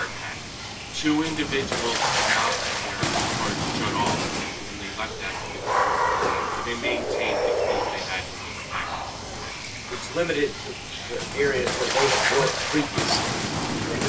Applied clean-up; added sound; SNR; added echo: none; Water / Splash, splatter; -3 dB; reverberation time 0.2 s.